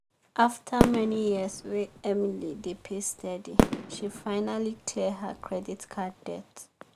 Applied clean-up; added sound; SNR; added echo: none; Fireworks; 1 dB; none.